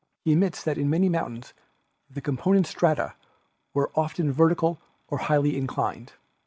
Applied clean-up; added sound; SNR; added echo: none; none; none; none.